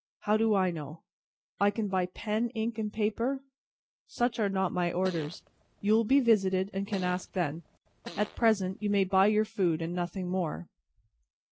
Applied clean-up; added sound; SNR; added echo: none; Fart; 18 dB; none.